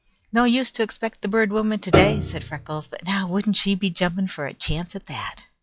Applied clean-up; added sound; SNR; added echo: classical method log-MMSE.